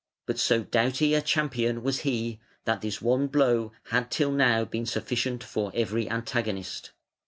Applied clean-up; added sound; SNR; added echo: none; none; none; none.